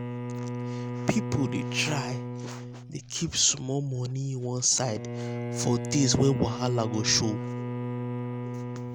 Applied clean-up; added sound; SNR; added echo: none; Bowed string instrument; 5 dB; none.